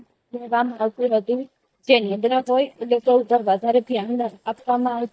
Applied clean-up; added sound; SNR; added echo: neural mask model DeepFilterNet 3.